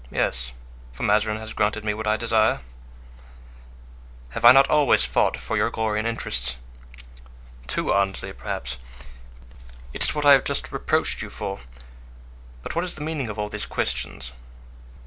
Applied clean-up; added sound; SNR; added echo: none; none; none; none.